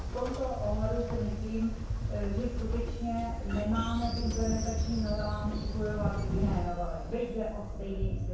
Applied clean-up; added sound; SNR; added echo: none; Train; -1 dB; reverberation time 0.7 s.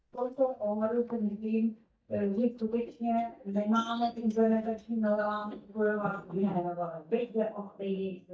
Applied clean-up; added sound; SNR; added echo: neural mask model DeepFilterNet 3.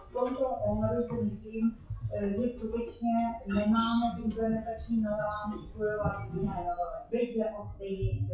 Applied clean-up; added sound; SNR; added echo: classical method WPE with log-MMSE.